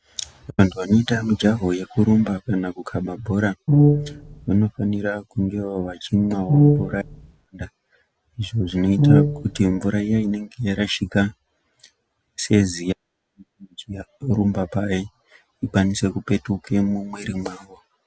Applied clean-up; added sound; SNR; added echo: none; Brass instrument; -4 dB; none.